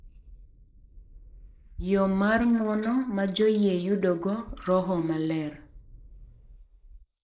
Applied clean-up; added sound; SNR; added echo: neural mask model Resemble Enhance denoiser.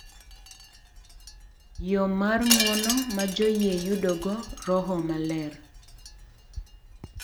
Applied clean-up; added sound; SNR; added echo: none; Wind chime; 6 dB; none.